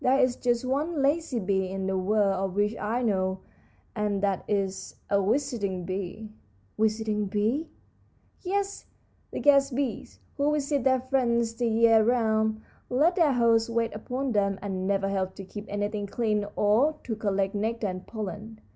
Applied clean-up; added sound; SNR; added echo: none; none; none; none.